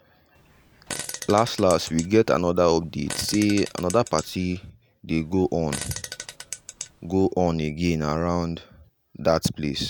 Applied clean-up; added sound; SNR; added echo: none; Fart; 14 dB; none.